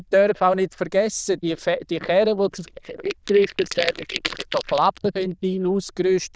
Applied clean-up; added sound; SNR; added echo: neural diffusion model UNIVERSE++.